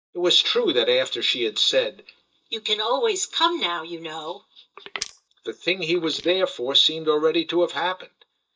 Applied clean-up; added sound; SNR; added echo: neural mask model DeepFilterNet 3.